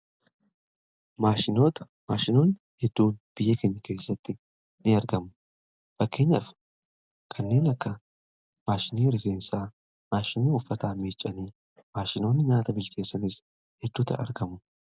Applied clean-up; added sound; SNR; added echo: none; none; none; none.